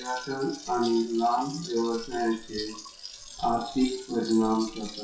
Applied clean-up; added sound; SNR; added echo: classical method WPE with log-MMSE.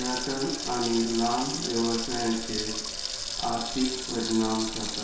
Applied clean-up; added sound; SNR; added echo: none; Sink (filling or washing) / Water tap, faucet; 4 dB; reverberation time 0.7 s.